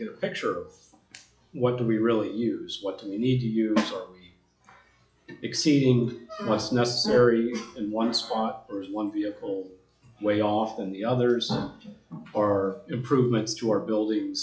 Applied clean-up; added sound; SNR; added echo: classical method log-MMSE.